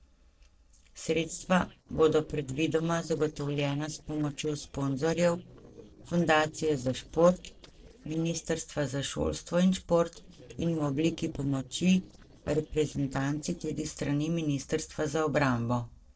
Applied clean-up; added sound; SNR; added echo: neural separator model SepFormer DNS4.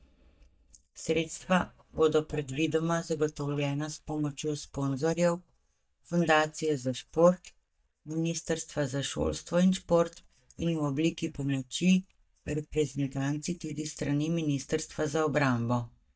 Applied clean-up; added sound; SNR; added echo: neural mask model DeepFilterNet 3.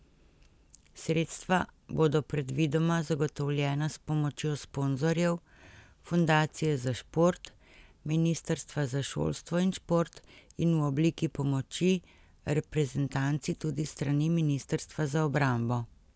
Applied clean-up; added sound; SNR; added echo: none; none; none; none.